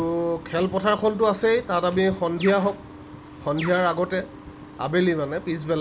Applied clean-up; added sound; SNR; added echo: none; Bird; 14 dB; none.